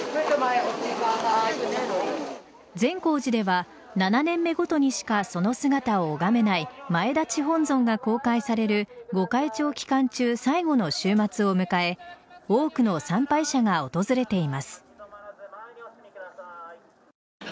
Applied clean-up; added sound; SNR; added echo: none; none; none; none.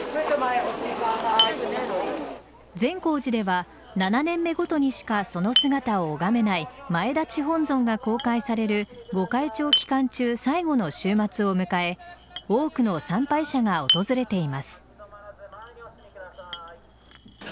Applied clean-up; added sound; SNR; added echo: none; Chink, clink; 9 dB; none.